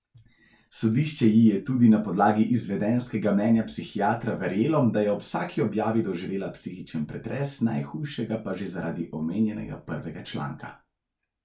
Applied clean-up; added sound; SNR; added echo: none; none; none; none.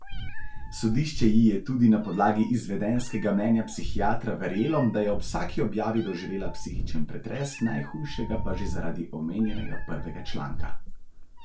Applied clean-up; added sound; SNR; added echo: none; Meow; 2 dB; none.